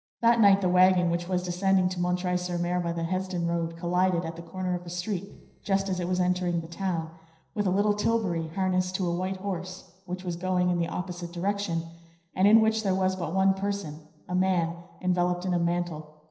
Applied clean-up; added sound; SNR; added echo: neural separator model SepFormer DNS4.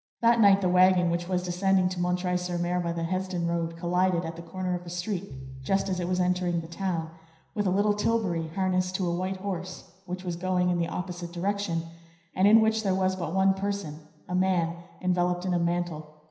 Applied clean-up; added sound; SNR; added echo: none; Piano; 19 dB; reverberation time 0.9 s.